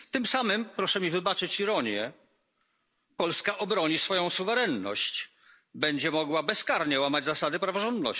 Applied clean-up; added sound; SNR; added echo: none; none; none; none.